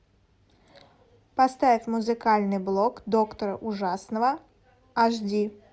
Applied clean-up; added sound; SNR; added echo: none; none; none; none.